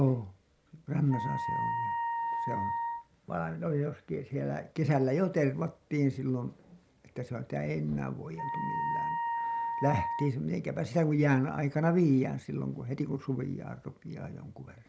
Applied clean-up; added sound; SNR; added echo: none; Wind instrument, woodwind instrument; 4 dB; none.